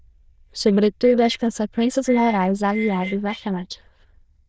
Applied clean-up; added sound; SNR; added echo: neural diffusion model UNIVERSE++.